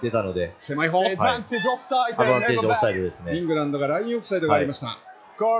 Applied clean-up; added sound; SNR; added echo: classical method log-MMSE.